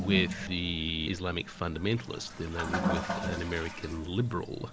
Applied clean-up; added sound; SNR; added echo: none; Toilet flush; 4 dB; none.